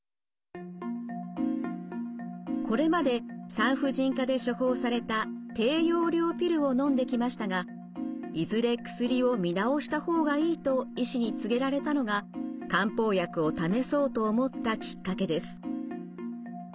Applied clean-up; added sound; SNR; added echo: none; none; none; none.